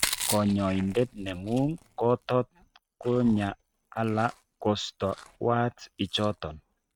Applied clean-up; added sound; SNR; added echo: neural mask model RNNoise.